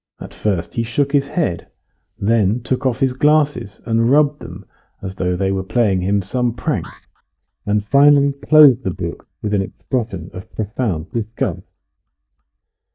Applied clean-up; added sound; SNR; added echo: neural mask model DeepFilterNet 3.